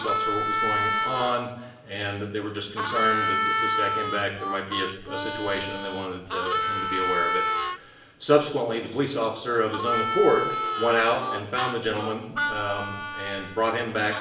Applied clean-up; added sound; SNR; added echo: none; Harmonica; 1 dB; reverberation time 0.8 s.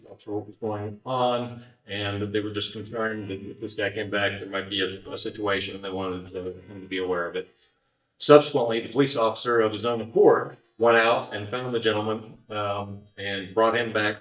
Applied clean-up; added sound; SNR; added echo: neural mask model DeepFilterNet 3.